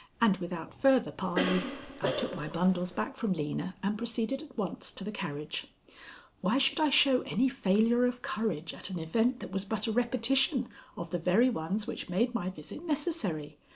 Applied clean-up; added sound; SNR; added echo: none; Cough; 5 dB; none.